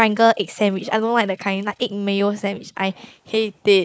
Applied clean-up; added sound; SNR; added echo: neural mask model Resemble Enhance denoiser.